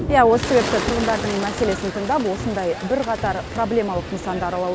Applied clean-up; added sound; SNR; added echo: none; Bird + Thunder / Rain; 7 dB; none.